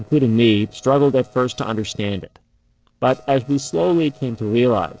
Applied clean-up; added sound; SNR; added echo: neural separator model SepFormer DNS4.